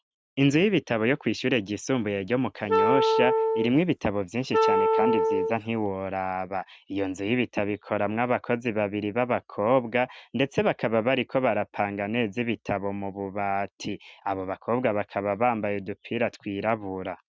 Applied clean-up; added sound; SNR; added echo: neural mask model RNNoise.